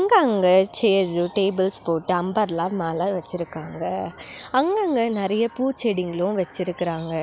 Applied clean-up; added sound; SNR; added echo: none; none; none; none.